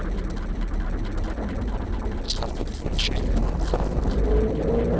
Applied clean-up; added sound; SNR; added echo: neural separator model SepFormer DNS4.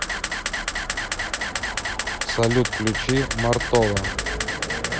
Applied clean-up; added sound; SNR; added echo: none; Camera; 3 dB; none.